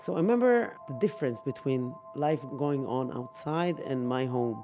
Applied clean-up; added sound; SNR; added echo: none; none; none; none.